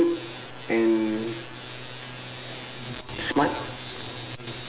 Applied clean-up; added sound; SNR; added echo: none; none; none; none.